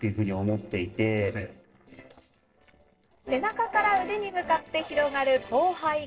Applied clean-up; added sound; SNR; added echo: neural separator model SepFormer DNS4.